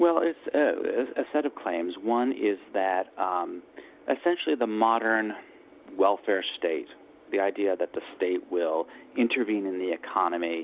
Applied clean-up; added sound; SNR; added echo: none; none; none; none.